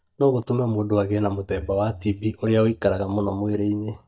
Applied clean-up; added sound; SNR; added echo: neural mask model DeepFilterNet 3.